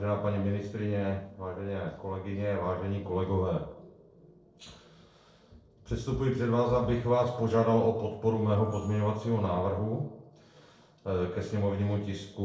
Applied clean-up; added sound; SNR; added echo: neural separator model SepFormer DNS4.